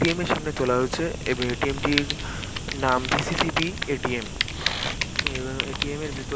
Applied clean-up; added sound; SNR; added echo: none; Fire; 3 dB; none.